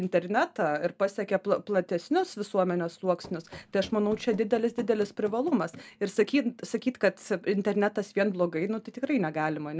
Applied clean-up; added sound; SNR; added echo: none; Run; 19 dB; none.